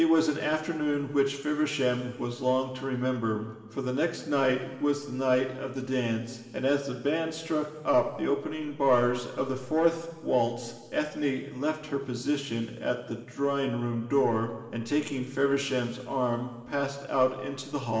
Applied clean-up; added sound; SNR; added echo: none; none; none; reverberation time 2.3 s.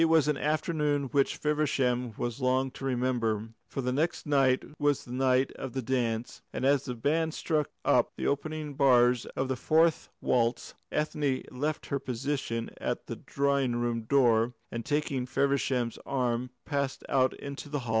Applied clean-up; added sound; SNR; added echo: none; none; none; none.